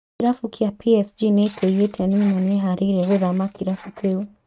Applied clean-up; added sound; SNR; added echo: neural mask model RNNoise.